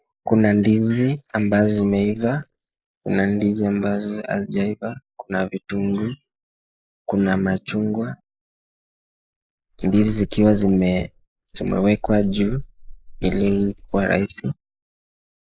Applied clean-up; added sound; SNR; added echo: neural mask model Resemble Enhance denoiser.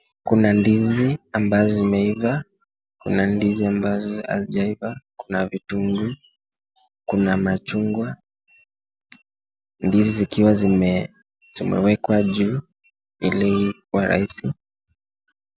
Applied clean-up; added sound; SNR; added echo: none; none; none; none.